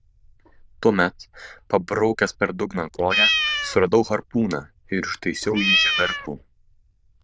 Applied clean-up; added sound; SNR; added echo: neural diffusion model UNIVERSE++.